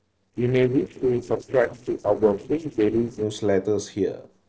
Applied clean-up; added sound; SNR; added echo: neural separator model SepFormer DNS4.